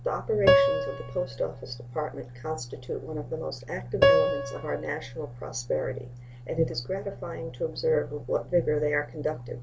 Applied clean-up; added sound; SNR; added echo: none; Piano; -1 dB; none.